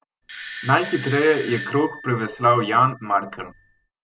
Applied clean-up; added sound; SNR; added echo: none; Bell / Doorbell; 15 dB; none.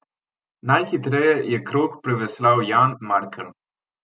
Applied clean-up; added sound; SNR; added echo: none; none; none; none.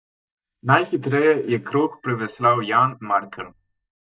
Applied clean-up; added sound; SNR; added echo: neural mask model DeepFilterNet 3.